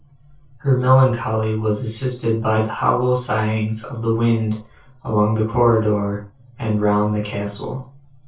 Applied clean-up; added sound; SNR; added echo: neural separator model SepFormer DNS4.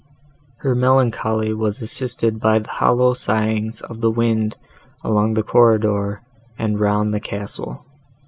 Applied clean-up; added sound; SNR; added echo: none; none; none; none.